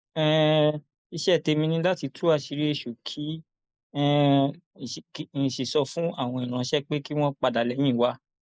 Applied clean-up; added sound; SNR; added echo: neural mask model Resemble Enhance denoiser.